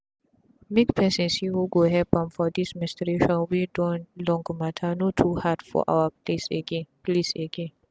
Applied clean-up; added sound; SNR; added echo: none; none; none; none.